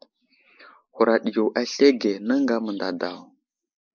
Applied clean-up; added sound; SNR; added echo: neural mask model Resemble Enhance denoiser.